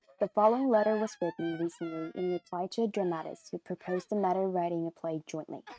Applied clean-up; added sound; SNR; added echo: neural mask model RNNoise.